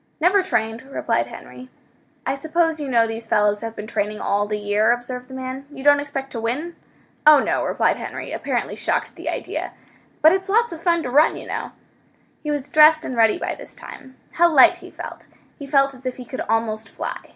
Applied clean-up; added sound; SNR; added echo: none; none; none; none.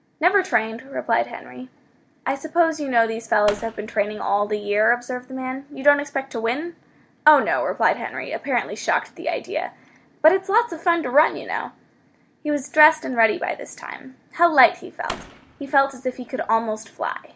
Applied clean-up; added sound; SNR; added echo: none; Fireworks; 17 dB; none.